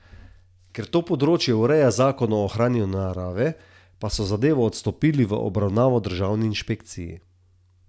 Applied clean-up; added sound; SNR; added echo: none; none; none; none.